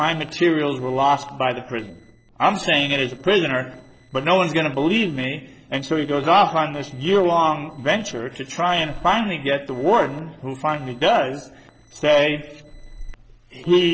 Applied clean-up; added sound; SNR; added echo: neural separator model SepFormer DNS4.